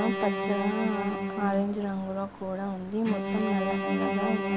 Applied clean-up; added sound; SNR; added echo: none; Bowed string instrument; 1 dB; none.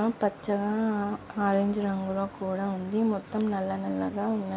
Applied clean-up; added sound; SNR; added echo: none; none; none; none.